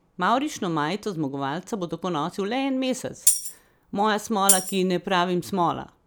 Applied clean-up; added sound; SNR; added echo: none; Tambourine; 1 dB; none.